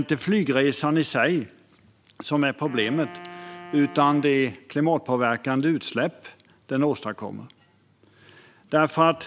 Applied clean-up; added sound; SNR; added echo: none; Wind instrument, woodwind instrument; 19 dB; none.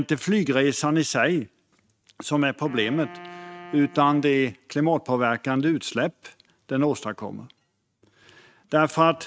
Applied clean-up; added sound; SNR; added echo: neural mask model RNNoise.